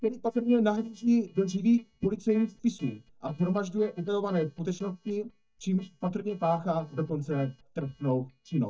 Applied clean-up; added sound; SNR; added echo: neural mask model DeepFilterNet 3.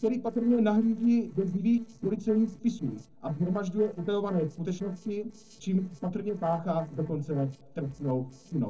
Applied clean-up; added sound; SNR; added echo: neural separator model SepFormer DNS4.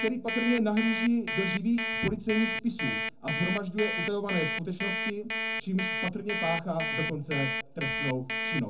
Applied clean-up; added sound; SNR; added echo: none; Alarm; 2 dB; reverberation time 0.3 s.